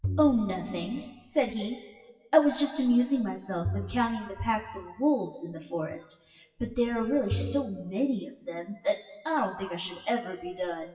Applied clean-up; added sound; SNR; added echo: classical method WPE with log-MMSE.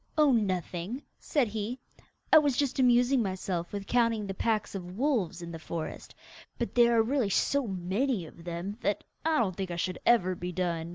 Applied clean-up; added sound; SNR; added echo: none; none; none; none.